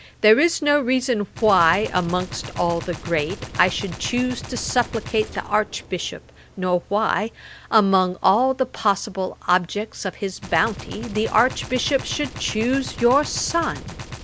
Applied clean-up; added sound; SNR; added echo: none; Gunshot, gunfire; 15 dB; none.